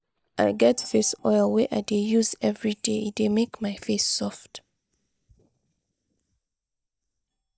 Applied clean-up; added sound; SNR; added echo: neural mask model DeepFilterNet 3.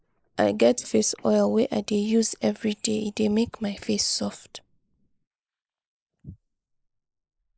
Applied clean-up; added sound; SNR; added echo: neural mask model Resemble Enhance denoiser.